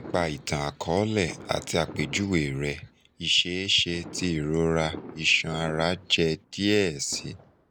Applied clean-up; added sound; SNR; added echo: none; Fireworks; 18 dB; none.